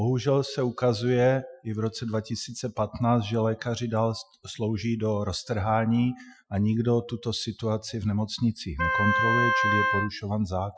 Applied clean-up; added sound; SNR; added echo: classical method Wiener filter.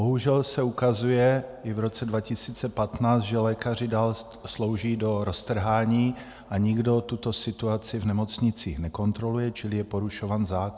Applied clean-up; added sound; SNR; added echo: none; none; none; none.